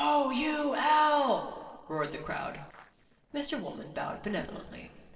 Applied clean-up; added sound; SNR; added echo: neural separator model SepFormer DNS4.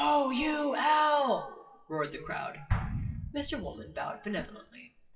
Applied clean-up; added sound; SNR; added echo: classical method WPE with log-MMSE.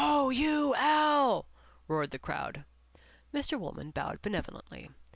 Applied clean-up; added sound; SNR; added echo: none; none; none; none.